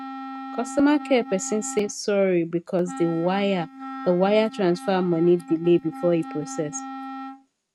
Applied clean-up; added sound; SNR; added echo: neural mask model RNNoise.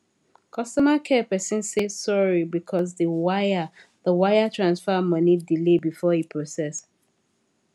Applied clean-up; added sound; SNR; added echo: none; none; none; none.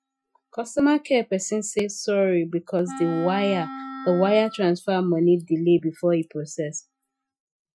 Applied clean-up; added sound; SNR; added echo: classical method Wiener filter.